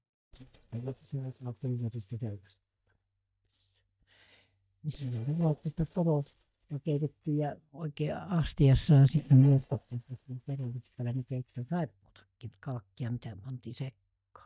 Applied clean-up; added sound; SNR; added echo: neural mask model DeepFilterNet 3.